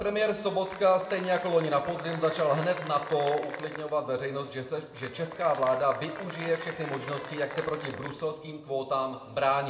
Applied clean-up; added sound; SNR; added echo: none; Applause / Cheering; 12 dB; reverberation time 1.4 s.